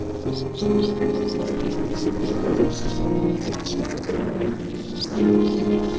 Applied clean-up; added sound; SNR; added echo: neural separator model SepFormer DNS4.